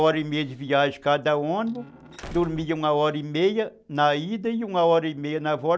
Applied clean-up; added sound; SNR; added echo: none; Slam; 18 dB; none.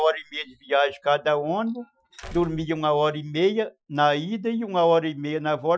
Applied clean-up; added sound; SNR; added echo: classical method Wiener filter.